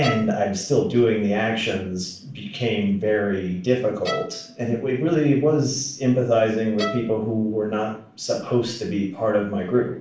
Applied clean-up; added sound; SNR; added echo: none; Bowed string instrument; 13 dB; reverberation time 0.4 s.